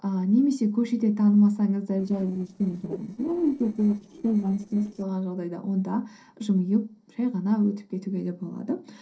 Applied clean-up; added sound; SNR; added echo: neural separator model SepFormer DNS4.